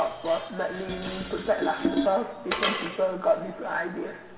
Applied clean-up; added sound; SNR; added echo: none; Dishes, pots, and pans; 5 dB; reverberation time 1.6 s.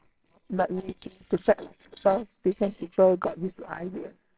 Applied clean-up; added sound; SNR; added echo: neural separator model SepFormer WHAMR!.